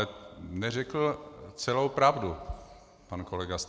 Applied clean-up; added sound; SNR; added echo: none; none; none; none.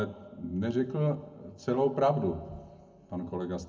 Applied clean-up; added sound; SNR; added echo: none; none; none; reverberation time 0.3 s.